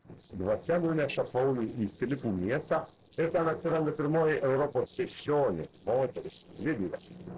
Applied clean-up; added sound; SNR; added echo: neural separator model SepFormer DNS4.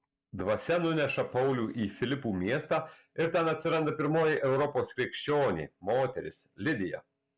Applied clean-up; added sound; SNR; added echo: none; none; none; none.